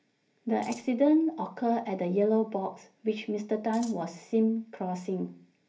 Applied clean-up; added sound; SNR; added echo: none; Scissors; 19 dB; reverberation time 0.3 s.